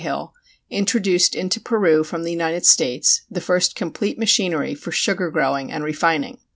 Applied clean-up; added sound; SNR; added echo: none; none; none; none.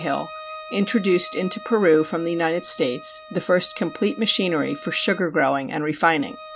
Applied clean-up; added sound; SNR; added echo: none; Bowed string instrument; 18 dB; none.